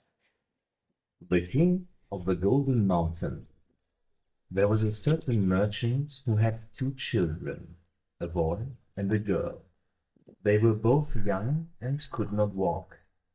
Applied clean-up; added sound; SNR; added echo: neural mask model DeepFilterNet 3.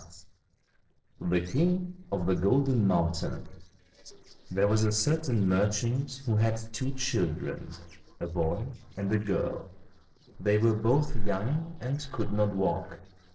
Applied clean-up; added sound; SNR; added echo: neural separator model SepFormer DNS4.